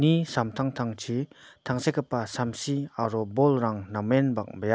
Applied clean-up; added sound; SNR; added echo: none; none; none; none.